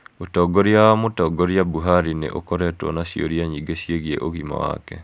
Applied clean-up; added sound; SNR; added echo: none; none; none; none.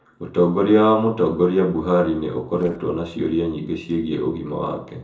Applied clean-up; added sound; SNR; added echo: neural separator model SepFormer DNS4.